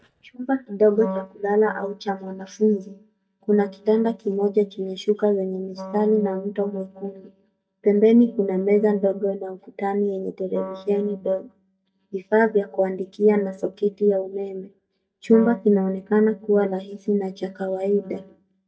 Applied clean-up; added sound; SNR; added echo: neural mask model DeepFilterNet 3.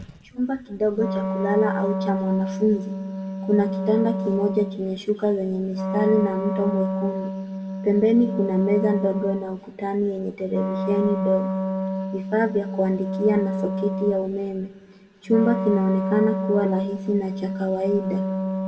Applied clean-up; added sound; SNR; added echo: none; Wind instrument, woodwind instrument; 3 dB; reverberation time 1.3 s.